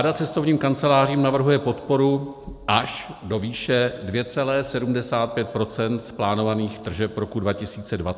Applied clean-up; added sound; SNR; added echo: none; none; none; none.